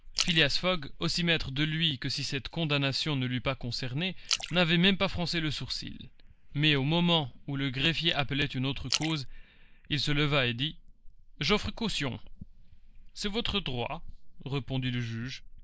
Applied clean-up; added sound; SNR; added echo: neural mask model Resemble Enhance denoiser.